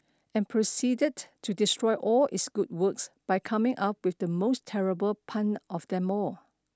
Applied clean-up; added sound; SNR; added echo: none; none; none; none.